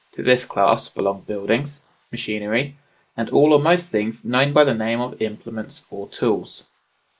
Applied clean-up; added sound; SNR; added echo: neural mask model Resemble Enhance denoiser.